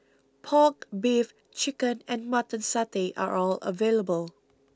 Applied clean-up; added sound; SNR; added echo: none; none; none; none.